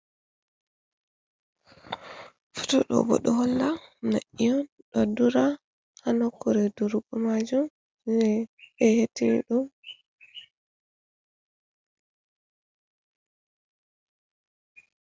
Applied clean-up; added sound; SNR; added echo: none; none; none; none.